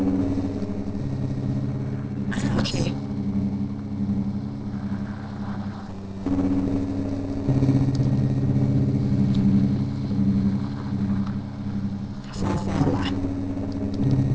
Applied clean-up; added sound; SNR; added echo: neural separator model SepFormer DNS4.